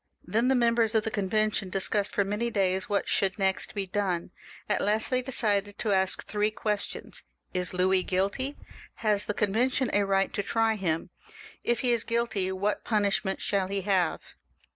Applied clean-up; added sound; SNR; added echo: none; none; none; none.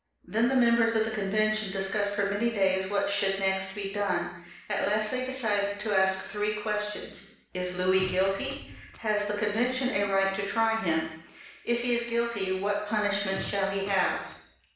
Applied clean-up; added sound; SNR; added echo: none; Fart; 16 dB; reverberation time 0.7 s.